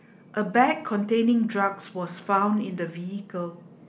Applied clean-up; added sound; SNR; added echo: none; none; none; none.